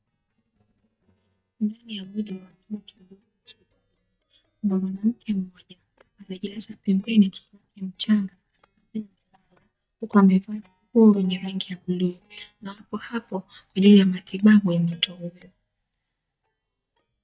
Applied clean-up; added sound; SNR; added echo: neural mask model DeepFilterNet 3.